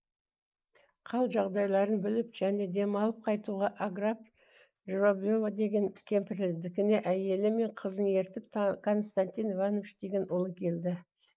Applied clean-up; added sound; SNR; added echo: neural mask model Resemble Enhance denoiser.